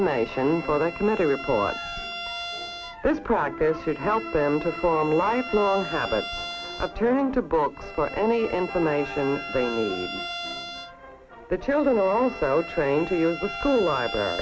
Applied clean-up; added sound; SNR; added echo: none; Bowed string instrument; 11 dB; none.